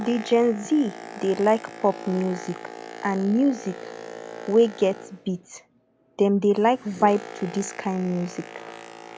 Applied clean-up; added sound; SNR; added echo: none; Boat, Water vehicle; 15 dB; none.